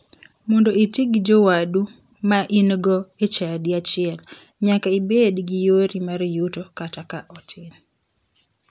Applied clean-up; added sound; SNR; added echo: none; none; none; none.